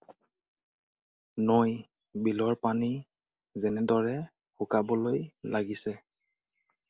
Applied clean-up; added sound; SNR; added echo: none; none; none; none.